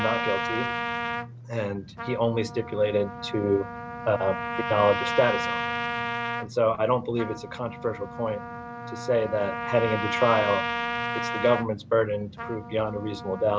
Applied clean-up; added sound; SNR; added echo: none; Trumpet; 5 dB; none.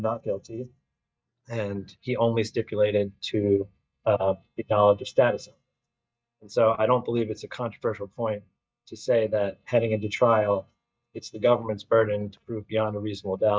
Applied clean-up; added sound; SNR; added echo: neural mask model DeepFilterNet 3.